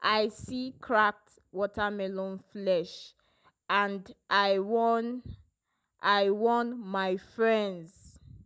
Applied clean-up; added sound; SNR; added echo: none; none; none; none.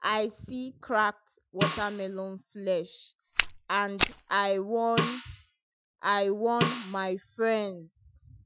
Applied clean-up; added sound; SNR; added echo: classical method Wiener filter.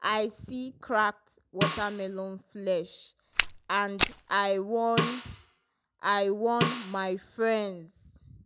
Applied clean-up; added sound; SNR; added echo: none; Walk, footsteps + Snare drum; 3 dB; none.